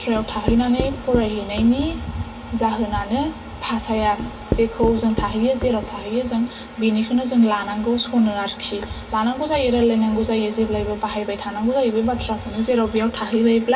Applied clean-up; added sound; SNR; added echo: none; Writing; 7 dB; reverberation time 0.1 s.